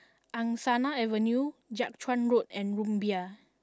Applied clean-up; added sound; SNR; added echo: none; none; none; none.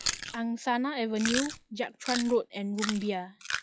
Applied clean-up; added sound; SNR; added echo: classical method log-MMSE.